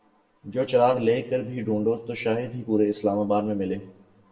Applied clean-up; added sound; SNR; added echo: none; none; none; reverberation time 0.6 s.